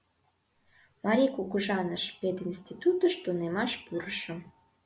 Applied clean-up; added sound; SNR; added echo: none; none; none; none.